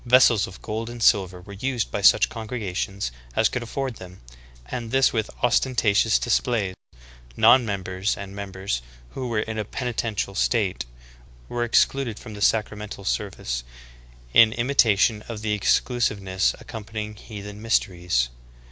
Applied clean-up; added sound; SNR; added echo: none; none; none; none.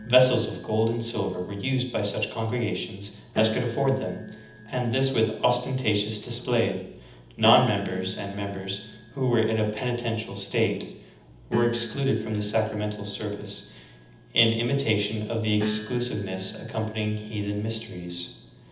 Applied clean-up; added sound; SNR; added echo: none; Piano; 13 dB; reverberation time 0.8 s.